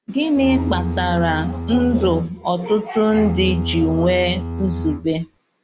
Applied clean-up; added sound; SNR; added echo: none; Bowed string instrument; 7 dB; none.